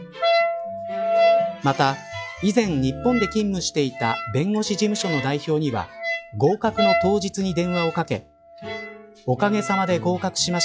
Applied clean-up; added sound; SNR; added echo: classical method log-MMSE.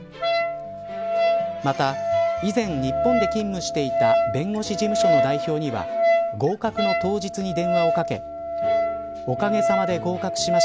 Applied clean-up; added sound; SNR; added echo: none; Wind instrument, woodwind instrument; -3 dB; none.